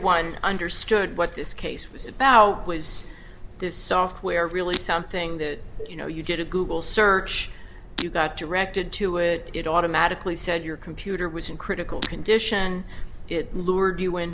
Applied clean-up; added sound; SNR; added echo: none; Shatter; 15 dB; none.